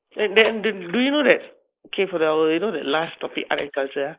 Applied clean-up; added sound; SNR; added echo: neural mask model Resemble Enhance denoiser.